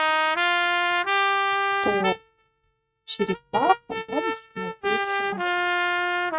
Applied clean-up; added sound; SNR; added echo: neural mask model RNNoise.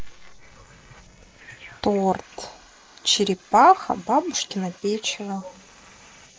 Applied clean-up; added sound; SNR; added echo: neural mask model Resemble Enhance denoiser.